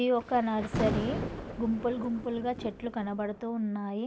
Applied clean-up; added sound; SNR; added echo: none; Thunder; 7 dB; none.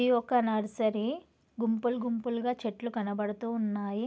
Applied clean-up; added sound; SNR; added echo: none; none; none; none.